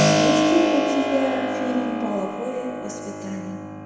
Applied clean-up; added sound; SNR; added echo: none; Keyboard (musical); -3 dB; reverberation time 1.2 s.